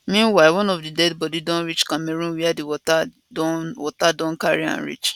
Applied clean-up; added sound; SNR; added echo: none; none; none; none.